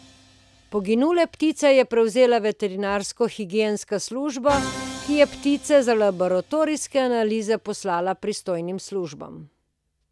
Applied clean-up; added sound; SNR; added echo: none; Musical instrument; 18 dB; none.